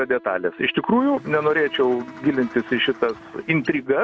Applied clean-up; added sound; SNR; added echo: none; Wind instrument, woodwind instrument + Bird; 20 dB; none.